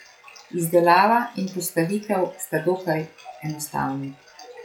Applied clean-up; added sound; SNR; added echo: classical method log-MMSE.